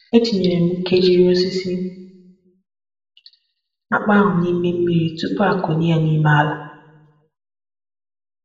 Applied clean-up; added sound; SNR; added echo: none; none; none; reverberation time 0.7 s.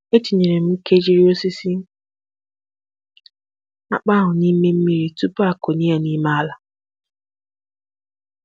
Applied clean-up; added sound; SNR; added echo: none; none; none; none.